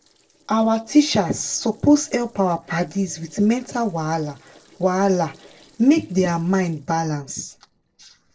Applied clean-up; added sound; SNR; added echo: neural separator model SepFormer DNS4.